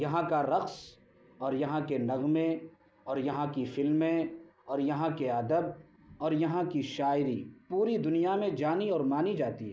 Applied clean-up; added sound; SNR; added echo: none; none; none; none.